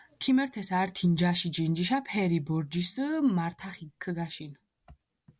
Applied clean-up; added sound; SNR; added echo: none; none; none; none.